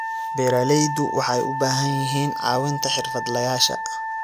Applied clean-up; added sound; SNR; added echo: none; Wind instrument, woodwind instrument; 4 dB; none.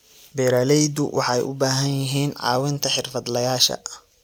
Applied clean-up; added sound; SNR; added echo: none; none; none; none.